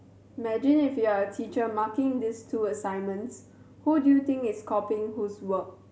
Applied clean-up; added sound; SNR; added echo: none; none; none; none.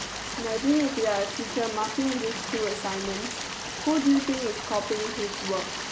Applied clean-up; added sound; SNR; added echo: none; Stream; 6 dB; none.